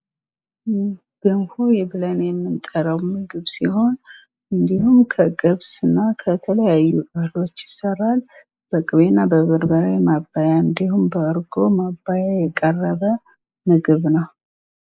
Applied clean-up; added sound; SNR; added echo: neural mask model Resemble Enhance denoiser.